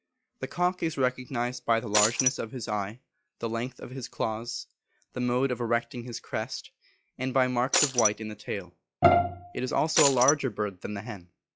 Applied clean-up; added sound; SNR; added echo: classical method log-MMSE.